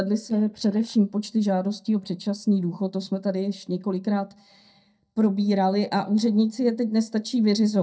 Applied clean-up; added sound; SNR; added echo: neural mask model DeepFilterNet 3.